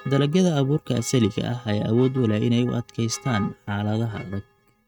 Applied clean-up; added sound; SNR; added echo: neural mask model RNNoise.